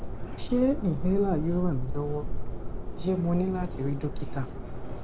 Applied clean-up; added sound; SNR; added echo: none; Subway, metro, underground; 1 dB; none.